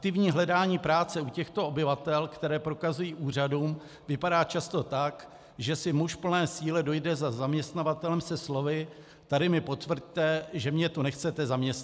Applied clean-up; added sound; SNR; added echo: none; none; none; none.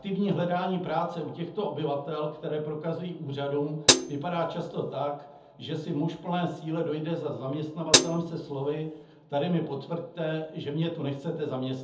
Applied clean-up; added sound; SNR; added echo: none; Hi-hat; -4 dB; reverberation time 0.6 s.